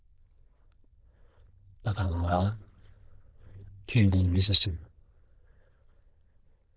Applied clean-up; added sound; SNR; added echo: neural diffusion model UNIVERSE++.